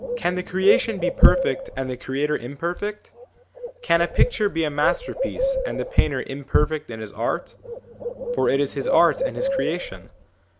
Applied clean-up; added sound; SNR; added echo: none; Bird; 6 dB; none.